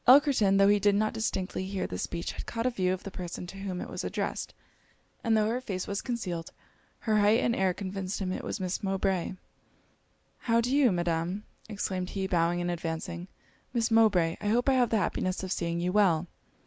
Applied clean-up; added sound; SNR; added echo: none; none; none; none.